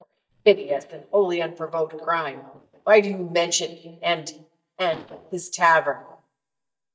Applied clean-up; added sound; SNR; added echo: neural mask model DeepFilterNet 3.